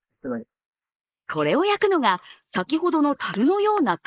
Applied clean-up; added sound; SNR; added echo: neural mask model Resemble Enhance denoiser.